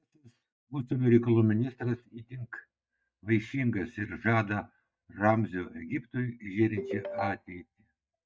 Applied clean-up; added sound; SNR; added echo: neural mask model DeepFilterNet 3.